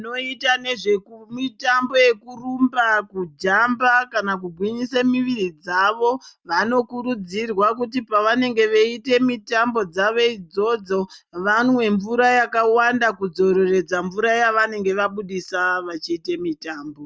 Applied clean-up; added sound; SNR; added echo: none; none; none; none.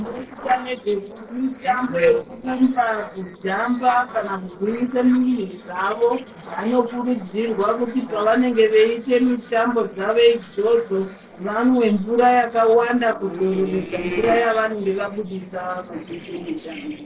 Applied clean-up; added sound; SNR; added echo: neural separator model SepFormer DNS4.